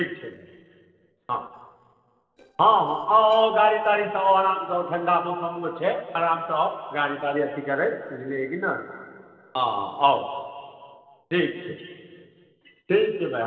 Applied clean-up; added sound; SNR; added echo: neural separator model SepFormer DNS4.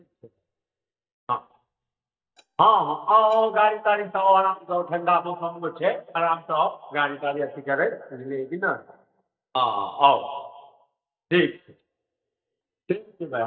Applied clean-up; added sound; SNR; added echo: neural mask model DeepFilterNet 3.